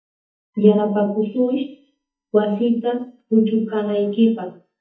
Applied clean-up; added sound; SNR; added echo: neural mask model DeepFilterNet 3.